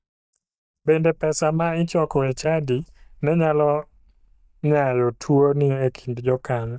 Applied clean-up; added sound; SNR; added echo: neural mask model DeepFilterNet 3.